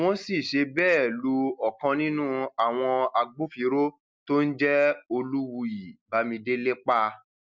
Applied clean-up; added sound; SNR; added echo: none; none; none; none.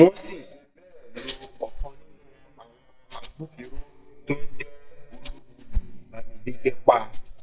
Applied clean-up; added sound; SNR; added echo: neural mask model DeepFilterNet 3.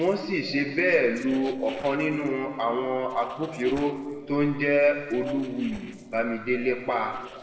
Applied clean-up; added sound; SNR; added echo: neural separator model SepFormer DNS4.